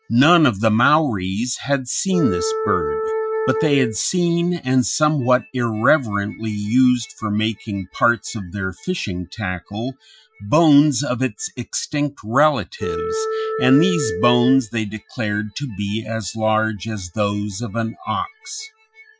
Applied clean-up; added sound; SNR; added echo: classical method Wiener filter.